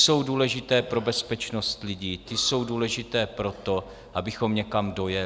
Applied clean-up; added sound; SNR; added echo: none; none; none; none.